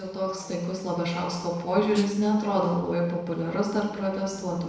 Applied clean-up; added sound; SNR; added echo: neural separator model SepFormer DNS4.